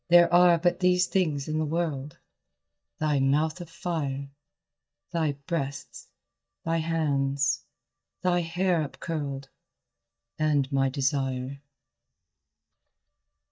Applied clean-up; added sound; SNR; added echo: neural mask model DeepFilterNet 3.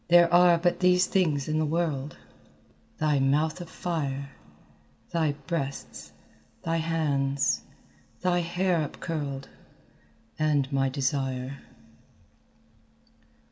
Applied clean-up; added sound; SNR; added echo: none; none; none; none.